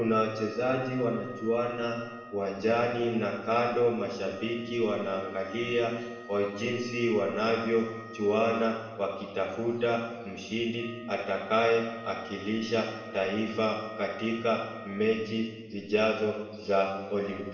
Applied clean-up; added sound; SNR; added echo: none; Wind instrument, woodwind instrument; 19 dB; reverberation time 1.0 s.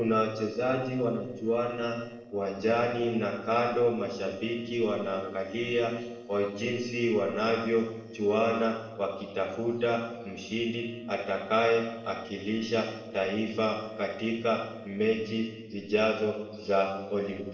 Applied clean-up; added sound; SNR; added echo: neural separator model SepFormer DNS4.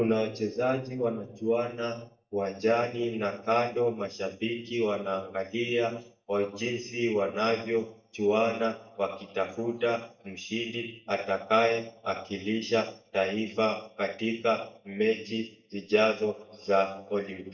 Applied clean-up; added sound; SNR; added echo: neural mask model DeepFilterNet 3.